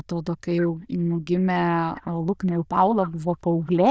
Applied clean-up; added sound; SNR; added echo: neural diffusion model UNIVERSE++.